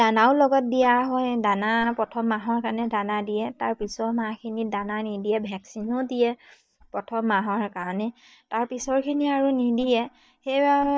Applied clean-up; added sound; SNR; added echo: neural mask model DeepFilterNet 3.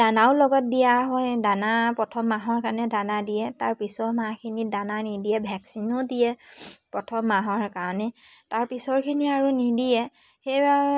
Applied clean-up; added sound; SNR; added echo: none; none; none; none.